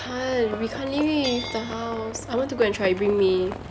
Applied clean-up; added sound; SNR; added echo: none; Livestock, farm animals, working animals; 11 dB; none.